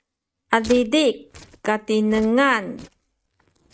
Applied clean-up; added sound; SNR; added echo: neural mask model RNNoise.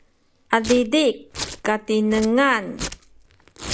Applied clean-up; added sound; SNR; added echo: none; Domestic sounds, home sounds; 13 dB; none.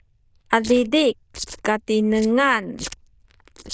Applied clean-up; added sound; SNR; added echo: neural diffusion model UNIVERSE++.